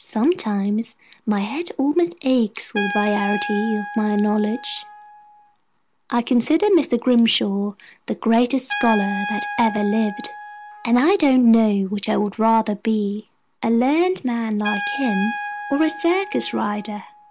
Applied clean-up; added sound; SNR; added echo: none; Trumpet; 12 dB; none.